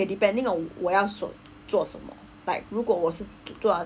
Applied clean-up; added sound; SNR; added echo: none; none; none; none.